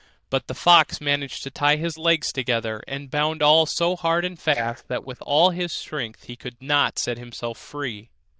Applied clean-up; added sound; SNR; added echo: neural diffusion model UNIVERSE++.